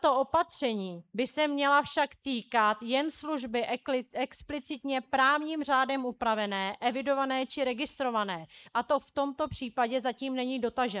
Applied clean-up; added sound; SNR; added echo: neural mask model Resemble Enhance denoiser.